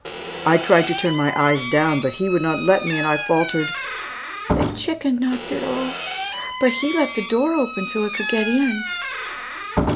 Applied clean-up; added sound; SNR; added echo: none; Squeak / Slam; 5 dB; none.